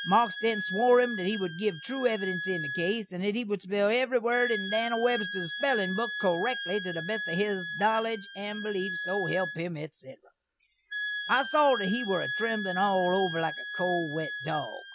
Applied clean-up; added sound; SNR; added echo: none; Wind instrument, woodwind instrument; 7 dB; none.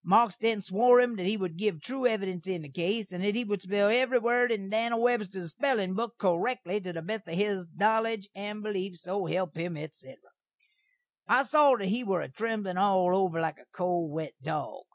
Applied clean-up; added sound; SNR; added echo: none; none; none; none.